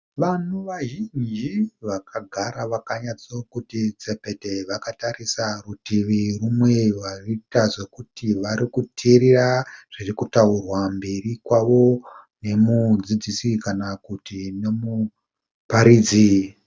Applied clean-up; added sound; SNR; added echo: none; none; none; none.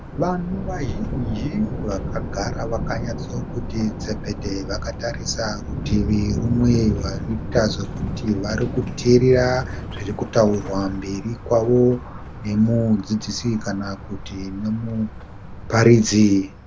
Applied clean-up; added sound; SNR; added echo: none; Thunder; 7 dB; none.